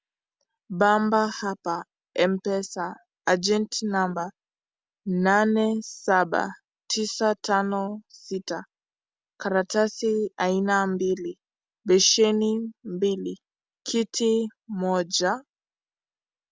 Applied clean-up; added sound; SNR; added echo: none; none; none; none.